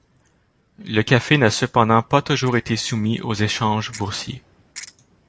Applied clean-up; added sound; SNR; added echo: neural separator model SepFormer DNS4.